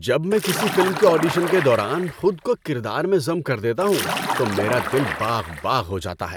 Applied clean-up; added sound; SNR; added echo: none; Splash, splatter; 6 dB; none.